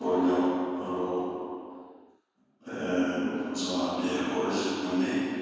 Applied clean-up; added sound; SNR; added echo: none; none; none; reverberation time 2.1 s.